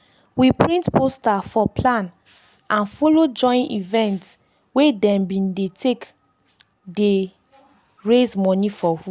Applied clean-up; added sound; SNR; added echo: none; none; none; none.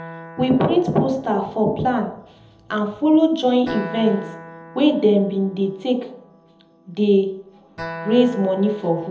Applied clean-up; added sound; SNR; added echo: none; Acoustic guitar; 18 dB; reverberation time 0.8 s.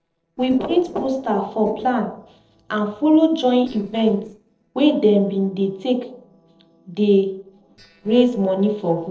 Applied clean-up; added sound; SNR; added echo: neural separator model SepFormer DNS4.